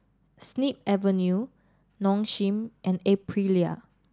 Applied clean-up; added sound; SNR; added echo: none; none; none; none.